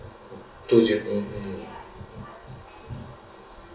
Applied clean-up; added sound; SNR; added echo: none; none; none; reverberation time 0.3 s.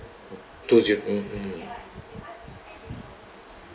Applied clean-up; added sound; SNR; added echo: none; none; none; none.